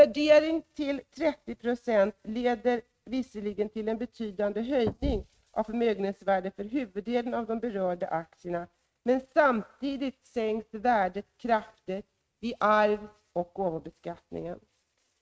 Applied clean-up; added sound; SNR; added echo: neural mask model RNNoise.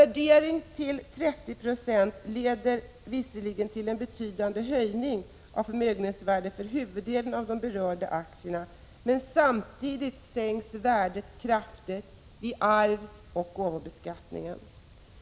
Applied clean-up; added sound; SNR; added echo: none; none; none; none.